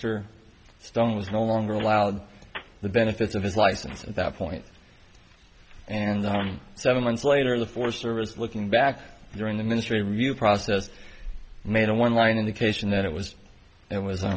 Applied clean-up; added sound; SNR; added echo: none; none; none; none.